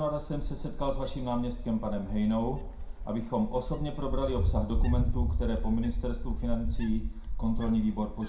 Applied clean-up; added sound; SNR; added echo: none; Wind; -1 dB; reverberation time 0.4 s.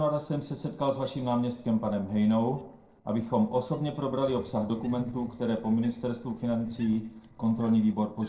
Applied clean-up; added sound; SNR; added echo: neural separator model SepFormer DNS4.